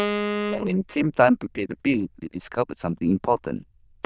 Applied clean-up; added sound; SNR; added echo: neural diffusion model UNIVERSE++.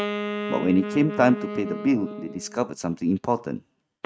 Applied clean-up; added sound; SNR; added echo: neural mask model RNNoise.